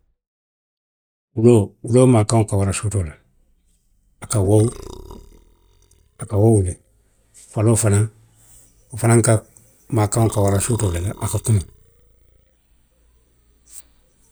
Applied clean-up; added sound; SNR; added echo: neural mask model DeepFilterNet 3.